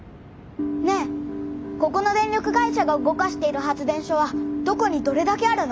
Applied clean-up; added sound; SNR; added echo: none; none; none; none.